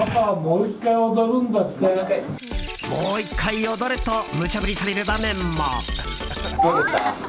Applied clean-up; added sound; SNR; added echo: none; none; none; none.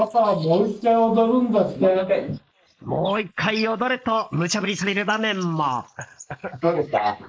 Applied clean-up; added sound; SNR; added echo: neural mask model Resemble Enhance denoiser.